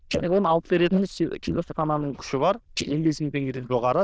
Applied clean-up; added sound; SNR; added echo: neural diffusion model UNIVERSE++.